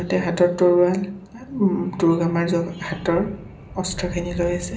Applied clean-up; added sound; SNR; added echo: none; Thunder / Rain; 17 dB; reverberation time 0.5 s.